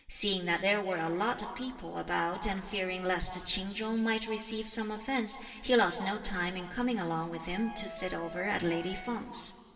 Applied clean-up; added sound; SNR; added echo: none; Wind instrument, woodwind instrument; 14 dB; reverberation time 2.2 s.